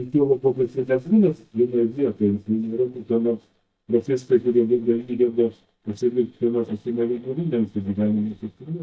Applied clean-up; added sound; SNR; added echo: neural mask model DeepFilterNet 3.